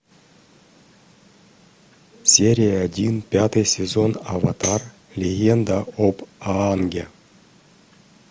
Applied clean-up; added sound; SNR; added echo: none; Tambourine; 11 dB; none.